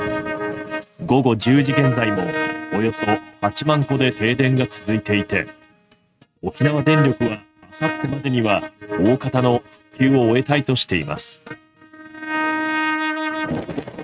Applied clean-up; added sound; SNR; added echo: neural mask model RNNoise.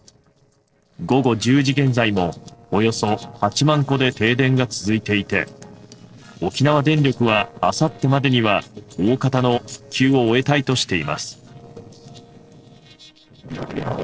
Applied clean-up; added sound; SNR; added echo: neural separator model SepFormer DNS4.